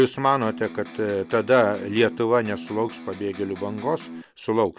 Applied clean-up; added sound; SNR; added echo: none; Electric guitar; 15 dB; none.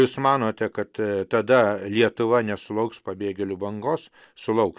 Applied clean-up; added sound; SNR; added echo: none; none; none; none.